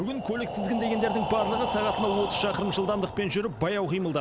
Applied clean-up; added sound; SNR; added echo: none; Breathing; 5 dB; none.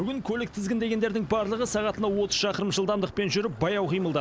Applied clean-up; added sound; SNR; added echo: none; none; none; none.